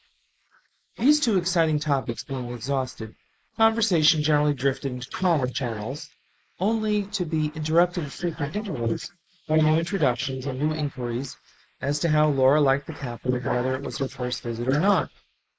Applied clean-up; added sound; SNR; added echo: neural mask model Resemble Enhance denoiser.